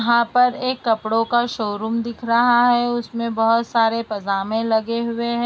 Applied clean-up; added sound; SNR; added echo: none; none; none; none.